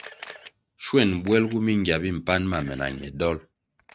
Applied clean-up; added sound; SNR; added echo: neural mask model RNNoise.